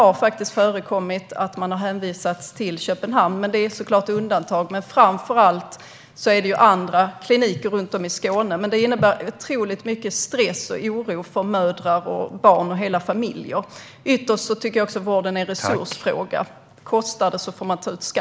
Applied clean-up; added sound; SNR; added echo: none; none; none; none.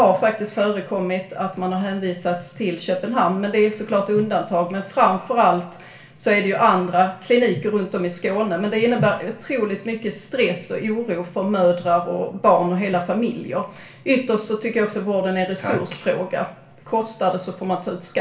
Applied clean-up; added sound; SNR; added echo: none; none; none; reverberation time 0.3 s.